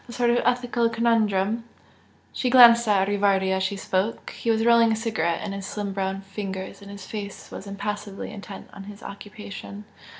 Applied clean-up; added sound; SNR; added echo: none; none; none; none.